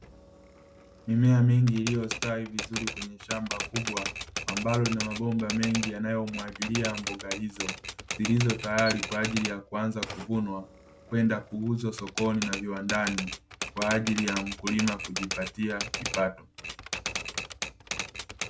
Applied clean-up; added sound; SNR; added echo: none; Typewriter; 7 dB; none.